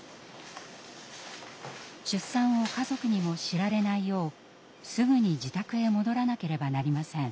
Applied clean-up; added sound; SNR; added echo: none; none; none; none.